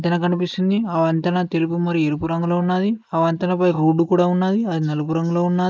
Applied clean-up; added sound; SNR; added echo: neural mask model Resemble Enhance denoiser.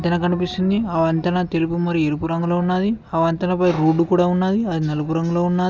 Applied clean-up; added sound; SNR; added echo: none; none; none; none.